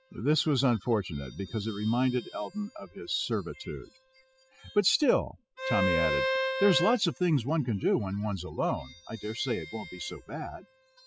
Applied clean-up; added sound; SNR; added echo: classical method spectral subtraction.